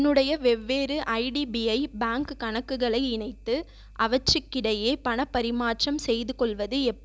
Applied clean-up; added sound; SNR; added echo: none; none; none; none.